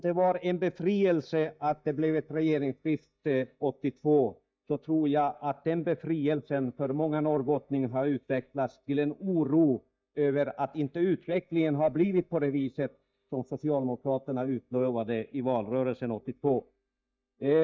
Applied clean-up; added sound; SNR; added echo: neural mask model DeepFilterNet 3.